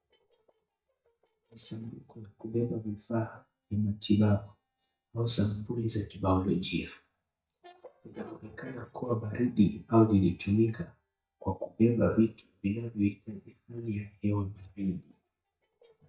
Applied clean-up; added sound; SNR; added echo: neural mask model DeepFilterNet 3.